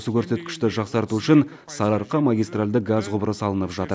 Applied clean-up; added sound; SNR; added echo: none; none; none; none.